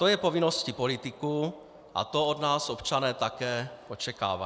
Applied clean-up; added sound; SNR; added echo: none; none; none; none.